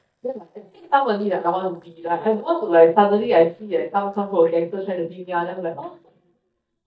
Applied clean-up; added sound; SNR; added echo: neural mask model DeepFilterNet 3.